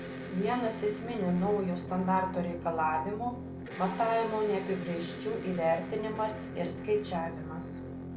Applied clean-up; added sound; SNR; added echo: none; Electric guitar; 8 dB; reverberation time 0.4 s.